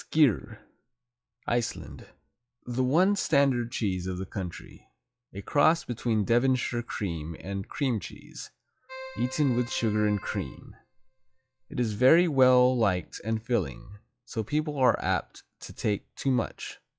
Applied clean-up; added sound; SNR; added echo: classical method log-MMSE.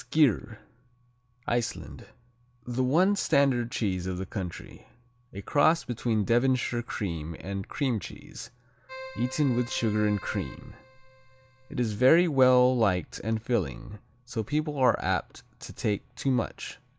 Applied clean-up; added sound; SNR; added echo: none; Keyboard (musical); 17 dB; none.